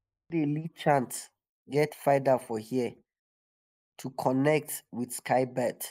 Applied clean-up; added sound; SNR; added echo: neural mask model Resemble Enhance denoiser.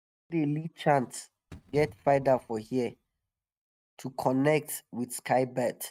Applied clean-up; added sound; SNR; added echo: neural mask model RNNoise.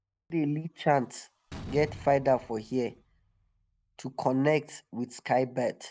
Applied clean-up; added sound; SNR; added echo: none; Slam; 20 dB; none.